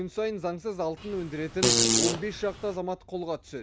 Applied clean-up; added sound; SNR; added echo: none; Fart; -5 dB; none.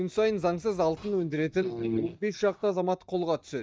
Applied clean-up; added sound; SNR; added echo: neural mask model DeepFilterNet 3.